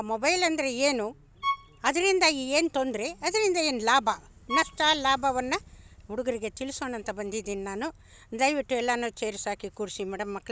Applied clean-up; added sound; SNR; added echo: none; Bowed string instrument; 8 dB; none.